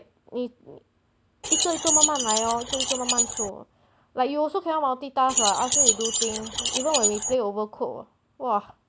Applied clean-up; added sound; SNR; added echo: none; Keys jangling; -3 dB; none.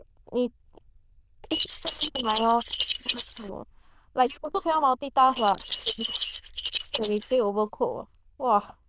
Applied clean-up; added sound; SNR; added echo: neural diffusion model UNIVERSE++.